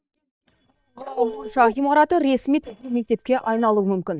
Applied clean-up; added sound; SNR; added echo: neural mask model DeepFilterNet 3.